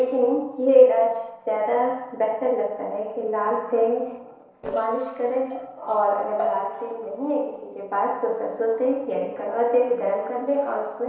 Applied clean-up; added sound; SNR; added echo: neural separator model SepFormer DNS4.